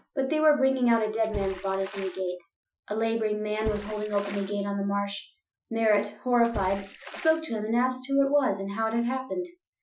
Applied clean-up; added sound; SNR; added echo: classical method Wiener filter.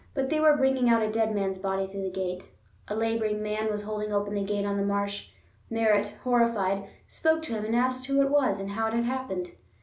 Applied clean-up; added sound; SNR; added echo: none; none; none; none.